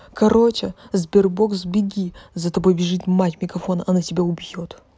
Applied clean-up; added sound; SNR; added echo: none; none; none; none.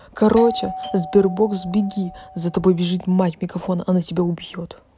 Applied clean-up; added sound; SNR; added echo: none; Doorbell; 12 dB; none.